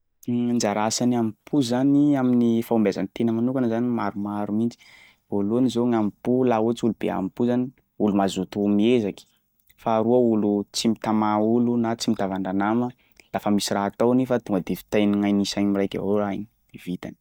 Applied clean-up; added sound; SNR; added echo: neural mask model DeepFilterNet 3.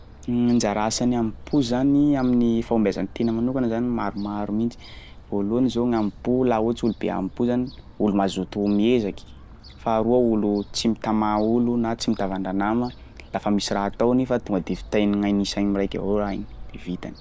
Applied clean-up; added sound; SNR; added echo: none; Gull, seagull / Fowl; 17 dB; none.